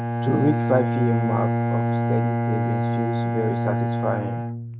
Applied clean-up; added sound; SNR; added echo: neural mask model RNNoise.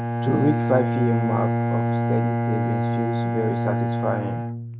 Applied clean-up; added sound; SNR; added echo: none; Bowed string instrument; -3 dB; none.